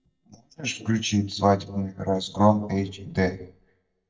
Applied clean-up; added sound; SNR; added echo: neural mask model DeepFilterNet 3.